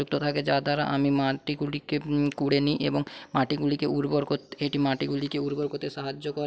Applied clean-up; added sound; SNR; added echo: none; none; none; none.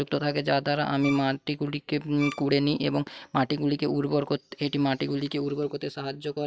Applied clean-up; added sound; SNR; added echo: neural mask model RNNoise.